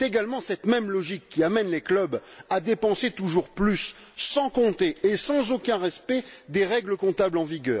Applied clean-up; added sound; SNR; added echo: none; none; none; none.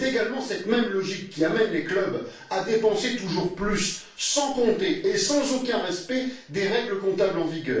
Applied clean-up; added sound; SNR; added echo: none; none; none; reverberation time 0.3 s.